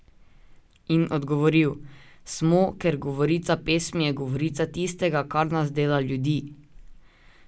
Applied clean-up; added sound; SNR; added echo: none; none; none; none.